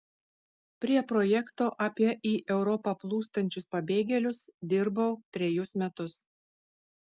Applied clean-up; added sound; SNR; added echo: none; none; none; none.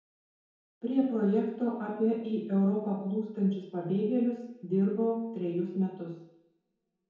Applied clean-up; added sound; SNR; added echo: none; none; none; reverberation time 0.9 s.